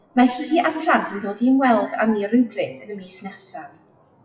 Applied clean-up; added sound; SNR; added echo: classical method WPE with log-MMSE.